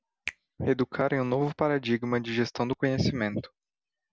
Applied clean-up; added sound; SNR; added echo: none; Finger snapping; 19 dB; none.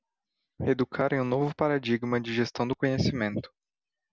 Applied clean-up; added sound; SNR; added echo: none; none; none; none.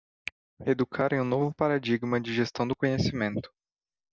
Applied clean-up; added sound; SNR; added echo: neural mask model DeepFilterNet 3.